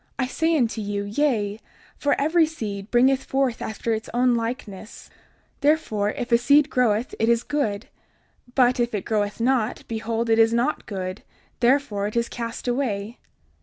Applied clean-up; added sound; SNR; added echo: none; none; none; none.